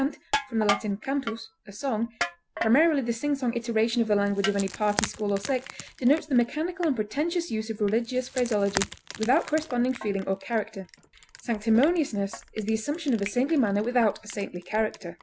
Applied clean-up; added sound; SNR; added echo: none; Wood + Crushing; 12 dB; none.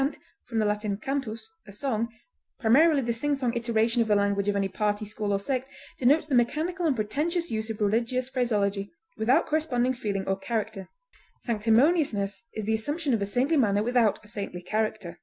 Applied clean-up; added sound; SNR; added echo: none; none; none; none.